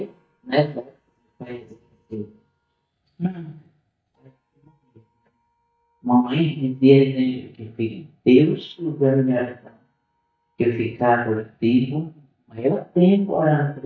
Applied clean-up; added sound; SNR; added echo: neural mask model DeepFilterNet 3.